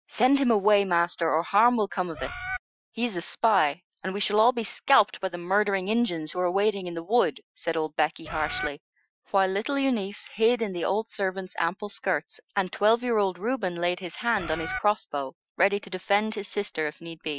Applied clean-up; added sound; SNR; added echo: classical method Wiener filter.